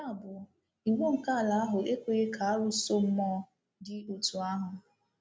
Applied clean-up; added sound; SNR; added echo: none; none; none; none.